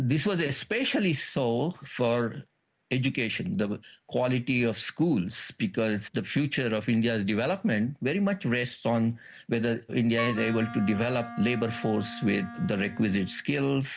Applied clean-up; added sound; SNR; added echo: none; Wind instrument, woodwind instrument; 12 dB; none.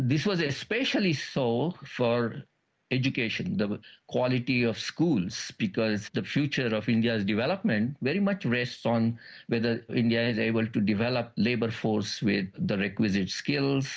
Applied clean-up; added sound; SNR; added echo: none; none; none; none.